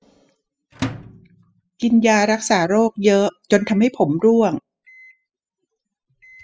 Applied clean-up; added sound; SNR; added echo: classical method spectral subtraction.